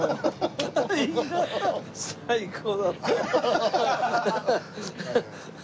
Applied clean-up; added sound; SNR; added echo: none; none; none; none.